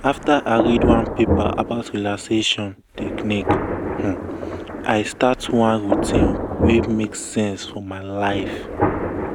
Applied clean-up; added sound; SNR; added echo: none; Thunder; 2 dB; none.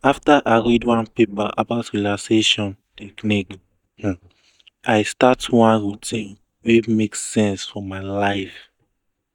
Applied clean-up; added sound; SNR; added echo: neural mask model DeepFilterNet 3.